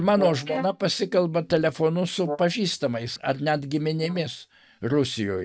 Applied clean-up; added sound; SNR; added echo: neural mask model DeepFilterNet 3.